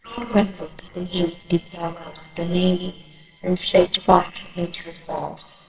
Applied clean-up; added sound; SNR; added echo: neural separator model SepFormer WHAMR!.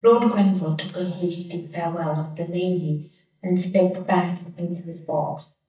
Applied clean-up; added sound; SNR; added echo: neural mask model DeepFilterNet 3.